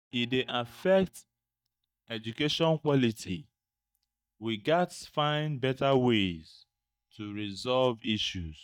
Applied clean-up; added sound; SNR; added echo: neural mask model DeepFilterNet 3.